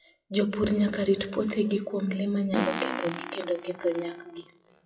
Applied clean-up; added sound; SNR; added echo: classical method WPE with log-MMSE.